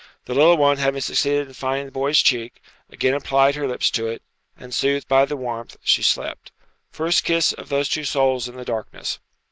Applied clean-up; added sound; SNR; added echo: none; none; none; none.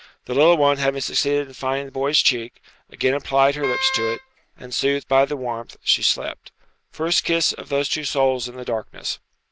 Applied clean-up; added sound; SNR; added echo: none; Wind instrument, woodwind instrument; 7 dB; none.